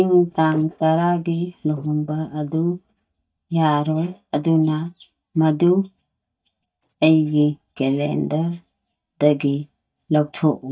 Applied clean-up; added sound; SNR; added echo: neural mask model DeepFilterNet 3.